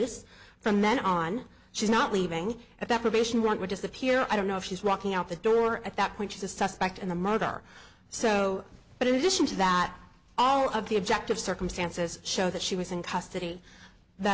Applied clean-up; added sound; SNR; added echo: none; none; none; none.